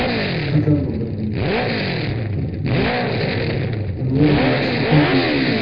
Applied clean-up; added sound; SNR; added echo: none; Accelerating, revving, vroom; -2 dB; reverberation time 0.6 s.